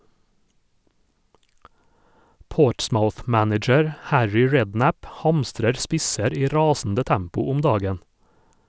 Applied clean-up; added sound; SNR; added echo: none; none; none; none.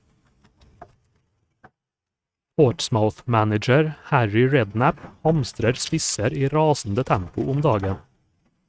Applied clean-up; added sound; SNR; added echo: neural mask model RNNoise.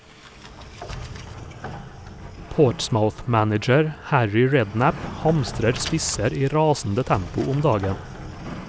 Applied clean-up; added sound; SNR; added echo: none; Sliding door; 13 dB; none.